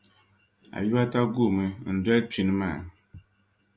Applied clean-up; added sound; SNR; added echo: none; none; none; none.